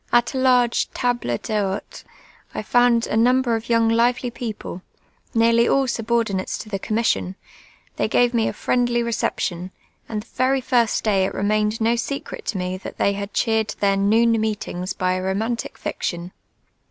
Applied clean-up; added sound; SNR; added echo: none; none; none; none.